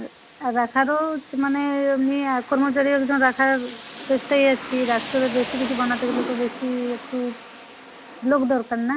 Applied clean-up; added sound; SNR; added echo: none; Rain; 14 dB; none.